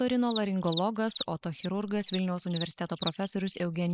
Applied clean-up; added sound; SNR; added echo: neural mask model Resemble Enhance denoiser.